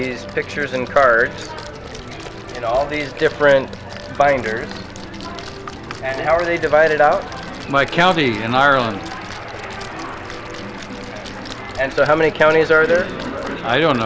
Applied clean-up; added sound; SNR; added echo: none; Splash, splatter; 19 dB; none.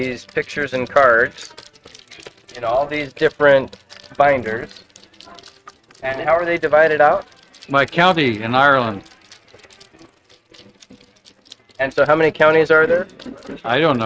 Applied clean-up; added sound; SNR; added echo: neural mask model RNNoise.